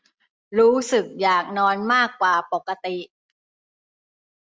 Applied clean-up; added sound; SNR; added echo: none; none; none; none.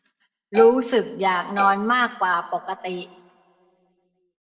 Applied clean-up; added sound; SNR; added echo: none; Bowed string instrument; 6 dB; reverberation time 1.1 s.